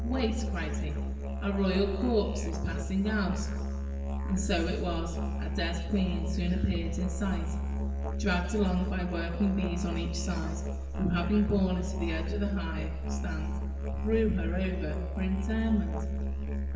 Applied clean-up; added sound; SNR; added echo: none; Musical instrument; 0 dB; reverberation time 1.3 s.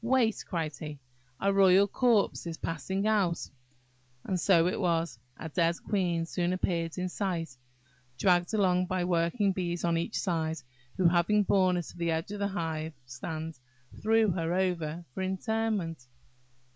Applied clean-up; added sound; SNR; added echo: none; none; none; none.